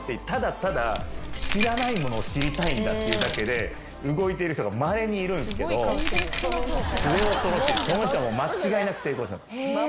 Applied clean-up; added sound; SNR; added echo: none; Keys jangling; -3 dB; none.